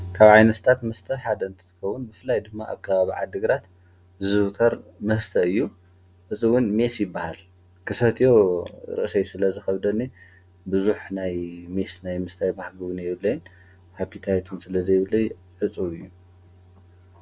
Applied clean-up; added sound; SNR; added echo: none; none; none; none.